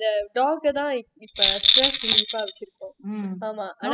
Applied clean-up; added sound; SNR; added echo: classical method spectral subtraction.